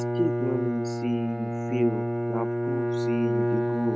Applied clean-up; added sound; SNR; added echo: neural mask model RNNoise.